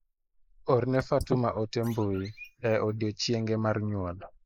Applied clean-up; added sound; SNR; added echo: neural mask model Resemble Enhance denoiser.